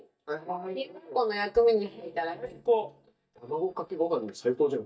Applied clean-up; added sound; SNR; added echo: neural mask model DeepFilterNet 3.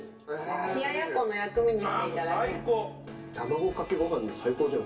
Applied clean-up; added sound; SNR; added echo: none; Bowed string instrument; 18 dB; reverberation time 0.9 s.